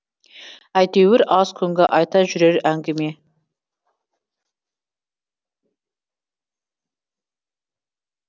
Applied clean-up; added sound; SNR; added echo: none; none; none; none.